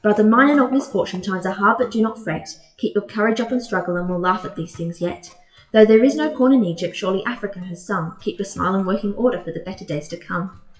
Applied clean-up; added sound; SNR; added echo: classical method WPE with log-MMSE.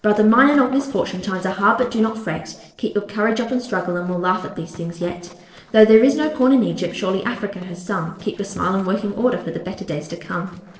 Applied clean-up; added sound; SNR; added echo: neural separator model SepFormer DNS4.